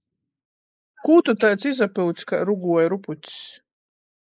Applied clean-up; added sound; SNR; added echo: neural mask model Resemble Enhance denoiser.